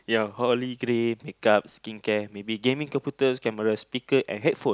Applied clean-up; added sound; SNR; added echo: none; none; none; none.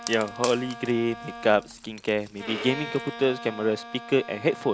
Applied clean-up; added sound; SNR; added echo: none; Wood + Bowed string instrument; 12 dB; none.